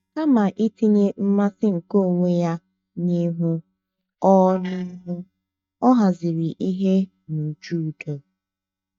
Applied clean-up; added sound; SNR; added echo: neural mask model DeepFilterNet 3.